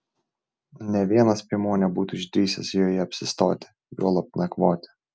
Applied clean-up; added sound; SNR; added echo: none; none; none; none.